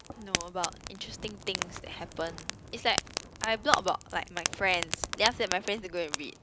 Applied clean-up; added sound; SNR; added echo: none; Fire; 4 dB; none.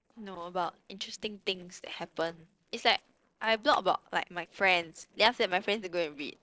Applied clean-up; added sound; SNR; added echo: neural separator model SepFormer DNS4.